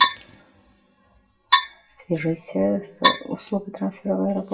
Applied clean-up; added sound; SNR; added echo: classical method WPE with log-MMSE.